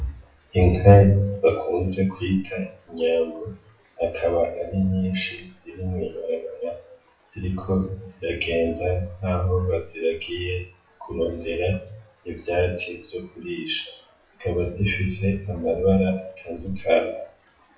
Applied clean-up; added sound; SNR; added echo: classical method WPE with log-MMSE.